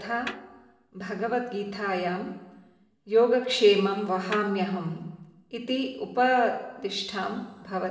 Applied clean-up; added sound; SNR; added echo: none; Snare drum; 18 dB; reverberation time 1.1 s.